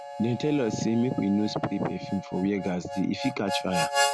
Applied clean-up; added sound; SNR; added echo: none; Harmonica; 5 dB; none.